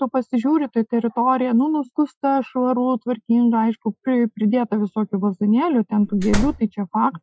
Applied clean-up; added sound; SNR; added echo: classical method Wiener filter.